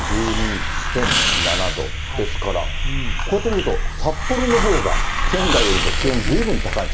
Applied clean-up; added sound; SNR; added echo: none; Hiss; -3 dB; reverberation time 0.6 s.